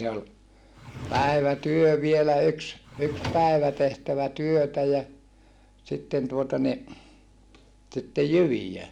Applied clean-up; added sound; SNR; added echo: none; Drawer open or close; 12 dB; none.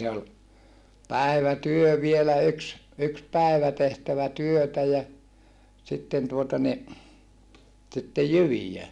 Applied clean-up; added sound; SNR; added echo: none; none; none; none.